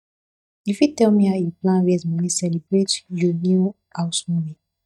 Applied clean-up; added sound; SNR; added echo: neural mask model DeepFilterNet 3.